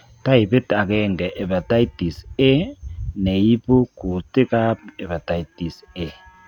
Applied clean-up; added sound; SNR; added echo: none; none; none; none.